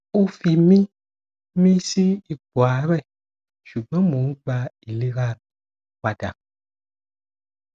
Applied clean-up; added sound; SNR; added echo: none; none; none; none.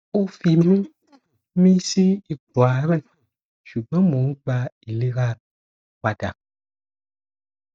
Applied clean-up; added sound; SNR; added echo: neural mask model DeepFilterNet 3.